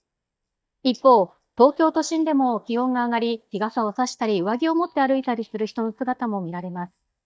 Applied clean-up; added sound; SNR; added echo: neural mask model DeepFilterNet 3.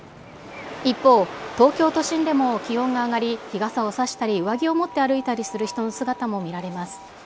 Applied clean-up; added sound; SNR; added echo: none; none; none; none.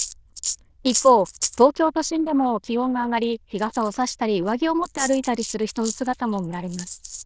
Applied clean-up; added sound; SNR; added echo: neural diffusion model UNIVERSE++.